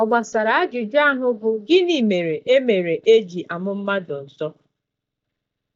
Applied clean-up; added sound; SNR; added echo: neural mask model DeepFilterNet 3.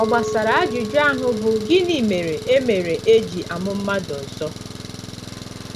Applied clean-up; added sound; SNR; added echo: none; Engine + Chink, clink; 9 dB; none.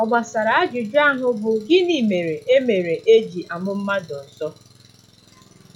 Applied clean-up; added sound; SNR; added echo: classical method log-MMSE.